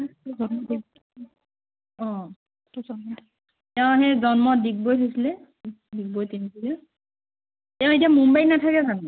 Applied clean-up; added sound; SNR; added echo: none; none; none; none.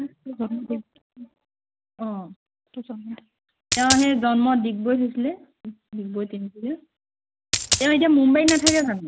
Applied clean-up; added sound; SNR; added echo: none; Coin (dropping); 1 dB; none.